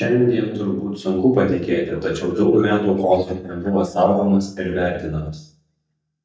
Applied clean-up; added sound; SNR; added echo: neural mask model DeepFilterNet 3.